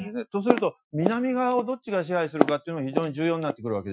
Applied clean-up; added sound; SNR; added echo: classical method Wiener filter.